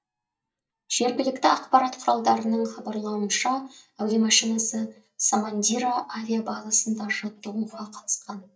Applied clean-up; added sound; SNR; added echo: neural mask model DeepFilterNet 3.